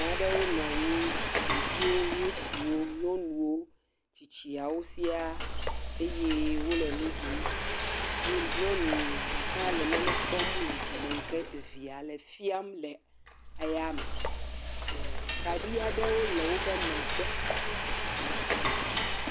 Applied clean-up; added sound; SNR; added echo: none; Frying (food); -2 dB; none.